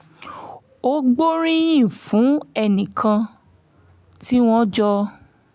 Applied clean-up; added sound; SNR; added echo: none; none; none; none.